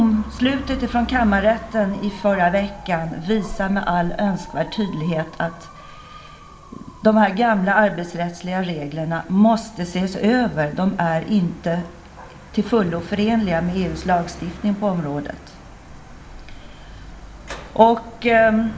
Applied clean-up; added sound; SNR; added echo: none; Motorcycle / Dog; 16 dB; reverberation time 0.6 s.